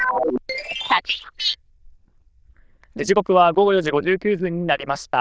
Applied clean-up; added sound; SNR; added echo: neural diffusion model UNIVERSE++.